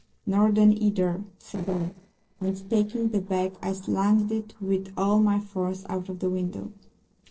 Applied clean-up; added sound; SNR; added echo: neural separator model SepFormer DNS4.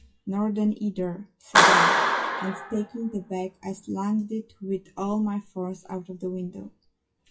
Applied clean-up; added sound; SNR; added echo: classical method WPE with log-MMSE.